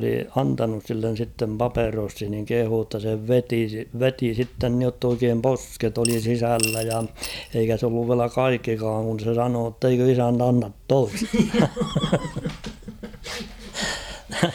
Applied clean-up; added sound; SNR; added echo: none; Coin (dropping) / Glass; 10 dB; none.